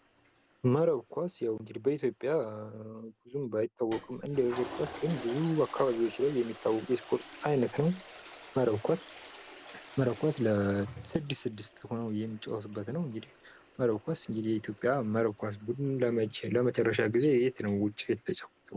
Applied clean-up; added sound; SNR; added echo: none; Toilet flush; 17 dB; none.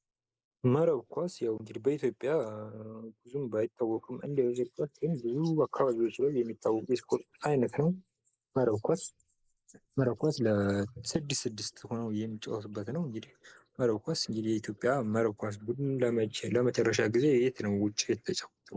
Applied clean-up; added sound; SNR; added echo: neural mask model Resemble Enhance denoiser.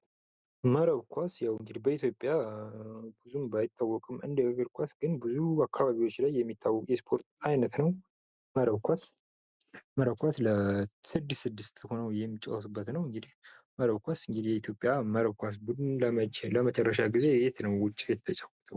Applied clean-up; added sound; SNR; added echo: none; none; none; none.